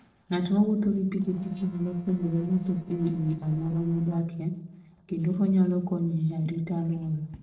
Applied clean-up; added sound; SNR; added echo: neural separator model SepFormer DNS4.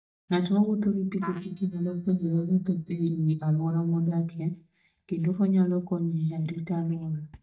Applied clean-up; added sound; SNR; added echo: neural mask model DeepFilterNet 3.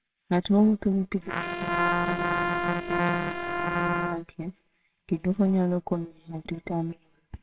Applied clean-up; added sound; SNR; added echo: neural separator model SepFormer WHAMR!.